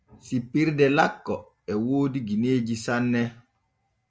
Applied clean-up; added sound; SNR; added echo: none; none; none; none.